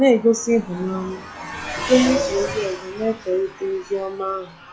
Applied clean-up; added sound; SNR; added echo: classical method log-MMSE.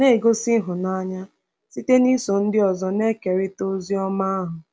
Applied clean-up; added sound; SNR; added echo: none; none; none; none.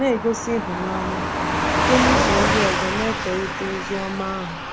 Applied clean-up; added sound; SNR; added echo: none; Car passing by / Truck; -2 dB; none.